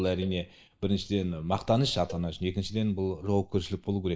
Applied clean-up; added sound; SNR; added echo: neural mask model DeepFilterNet 3.